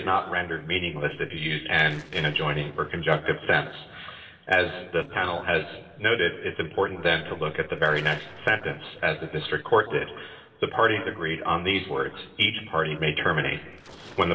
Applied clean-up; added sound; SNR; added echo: neural separator model SepFormer DNS4.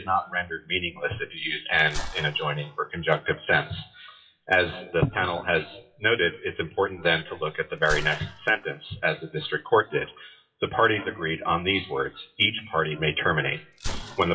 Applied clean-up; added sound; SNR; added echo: classical method WPE with log-MMSE.